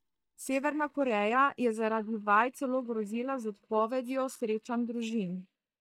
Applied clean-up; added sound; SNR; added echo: neural mask model DeepFilterNet 3.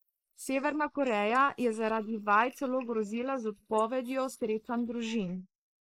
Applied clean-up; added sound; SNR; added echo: neural mask model Resemble Enhance denoiser.